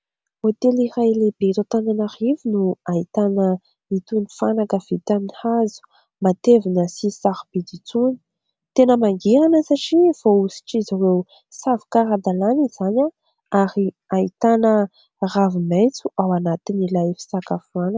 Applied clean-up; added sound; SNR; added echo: none; none; none; none.